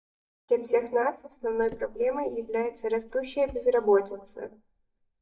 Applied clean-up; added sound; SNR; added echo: neural mask model DeepFilterNet 3.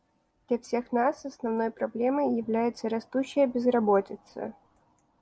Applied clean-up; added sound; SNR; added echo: none; none; none; none.